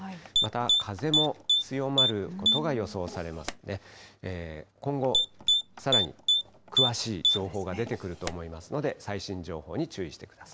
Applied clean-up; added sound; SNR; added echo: none; Typing; -4 dB; none.